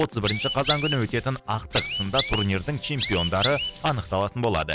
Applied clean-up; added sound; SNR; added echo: none; Chirp, tweet; -5 dB; none.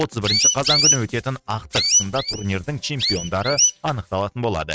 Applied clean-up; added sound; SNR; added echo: neural mask model RNNoise.